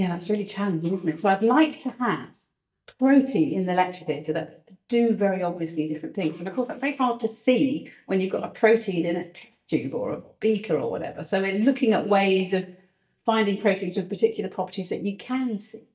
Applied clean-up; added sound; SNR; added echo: neural mask model DeepFilterNet 3.